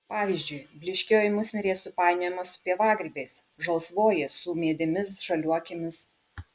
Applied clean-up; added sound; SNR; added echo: none; none; none; none.